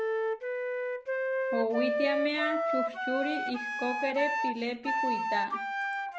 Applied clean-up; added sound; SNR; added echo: none; Wind instrument, woodwind instrument; -3 dB; none.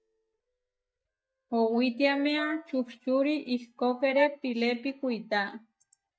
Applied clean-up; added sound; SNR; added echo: neural mask model DeepFilterNet 3.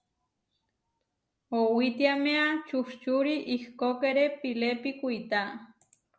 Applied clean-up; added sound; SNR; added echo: none; none; none; none.